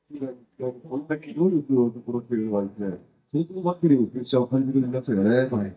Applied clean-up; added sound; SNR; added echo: neural mask model DeepFilterNet 3.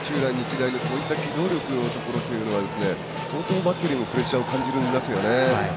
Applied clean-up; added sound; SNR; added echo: none; none; none; none.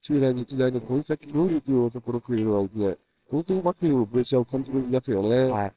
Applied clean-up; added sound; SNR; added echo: neural separator model SepFormer WHAMR!.